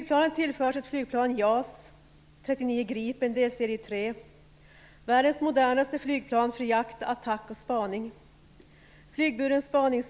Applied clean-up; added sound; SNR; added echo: none; none; none; none.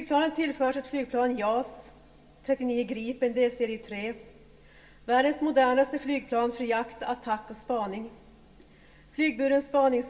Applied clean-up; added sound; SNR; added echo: none; none; none; reverberation time 1.2 s.